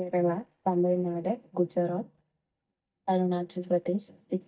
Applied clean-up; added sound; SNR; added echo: neural mask model DeepFilterNet 3.